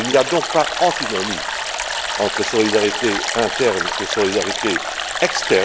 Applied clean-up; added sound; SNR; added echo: none; Stream; 3 dB; none.